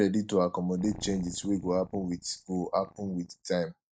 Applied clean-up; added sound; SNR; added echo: neural mask model DeepFilterNet 3.